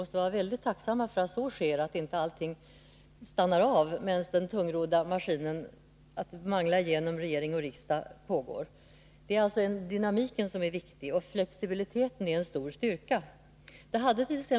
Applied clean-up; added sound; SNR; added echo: none; none; none; none.